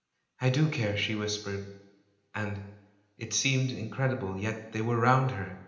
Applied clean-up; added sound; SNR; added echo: none; none; none; reverberation time 0.9 s.